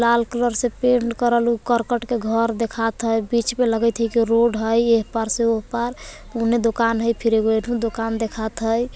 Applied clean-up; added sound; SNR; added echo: none; none; none; none.